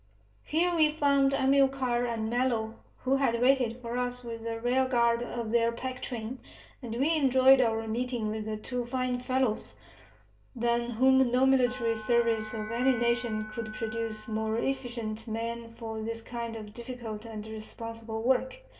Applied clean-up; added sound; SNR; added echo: none; Bell; 14 dB; reverberation time 0.2 s.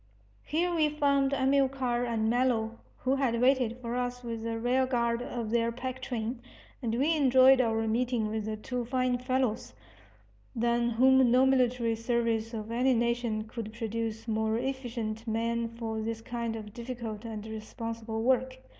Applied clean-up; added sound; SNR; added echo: none; none; none; none.